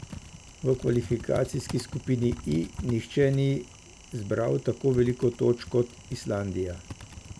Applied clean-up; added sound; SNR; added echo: none; Typing; 15 dB; none.